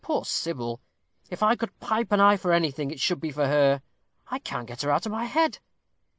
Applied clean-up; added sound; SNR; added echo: none; none; none; none.